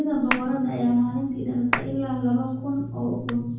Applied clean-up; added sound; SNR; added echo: none; Hands; 10 dB; reverberation time 0.9 s.